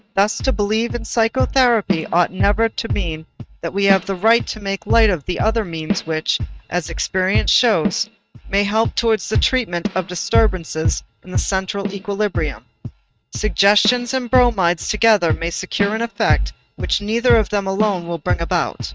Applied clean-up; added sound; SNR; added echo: neural mask model RNNoise.